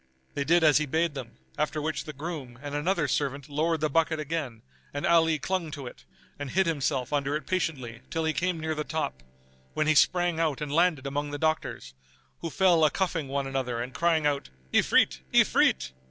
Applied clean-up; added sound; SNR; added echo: neural separator model SepFormer DNS4.